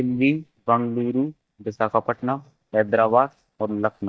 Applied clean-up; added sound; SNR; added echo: neural mask model DeepFilterNet 3.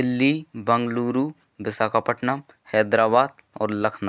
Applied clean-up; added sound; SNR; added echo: none; none; none; none.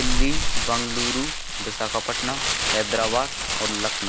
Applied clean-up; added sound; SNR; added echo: none; Crumpling, crinkling; -4 dB; none.